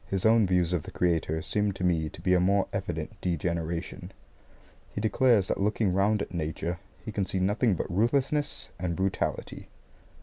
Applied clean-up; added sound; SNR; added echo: none; none; none; none.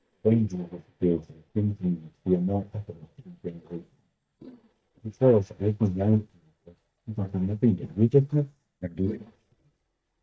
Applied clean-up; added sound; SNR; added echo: neural mask model DeepFilterNet 3.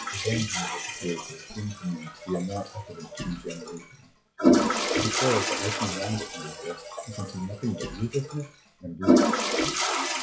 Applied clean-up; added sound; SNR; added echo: classical method WPE with log-MMSE.